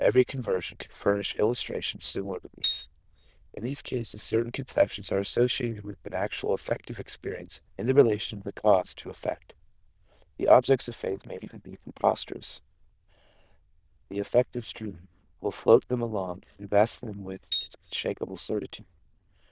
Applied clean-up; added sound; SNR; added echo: neural diffusion model UNIVERSE++.